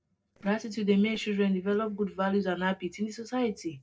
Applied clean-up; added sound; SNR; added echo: neural separator model SepFormer DNS4.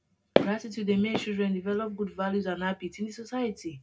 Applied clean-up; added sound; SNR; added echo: none; Walk, footsteps; 2 dB; reverberation time 0.2 s.